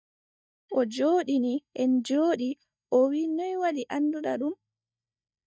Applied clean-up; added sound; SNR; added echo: neural mask model DeepFilterNet 3.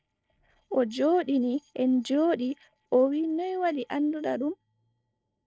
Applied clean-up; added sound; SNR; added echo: neural separator model SepFormer DNS4.